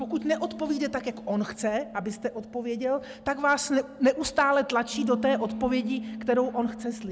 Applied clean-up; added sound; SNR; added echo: none; Bass guitar; 11 dB; none.